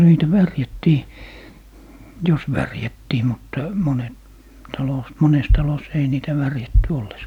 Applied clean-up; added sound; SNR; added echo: none; none; none; none.